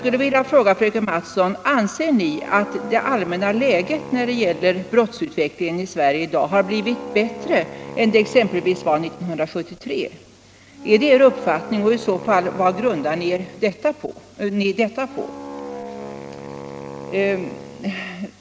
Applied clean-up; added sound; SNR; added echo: none; Wind instrument, woodwind instrument; 15 dB; none.